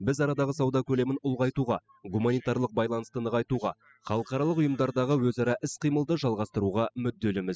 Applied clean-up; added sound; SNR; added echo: classical method spectral subtraction.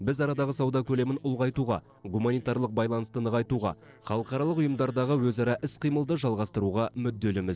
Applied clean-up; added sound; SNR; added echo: neural separator model SepFormer DNS4.